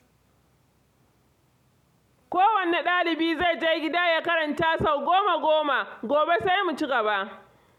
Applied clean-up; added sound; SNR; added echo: none; none; none; none.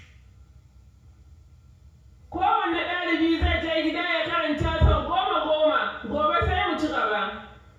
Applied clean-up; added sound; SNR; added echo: none; none; none; reverberation time 0.6 s.